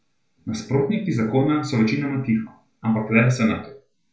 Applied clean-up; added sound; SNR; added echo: none; none; none; reverberation time 0.3 s.